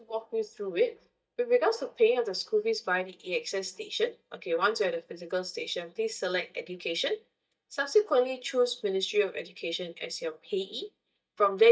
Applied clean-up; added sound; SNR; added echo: neural mask model DeepFilterNet 3.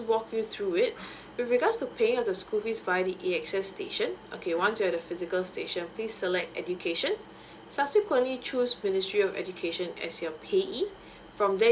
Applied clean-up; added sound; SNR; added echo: none; none; none; none.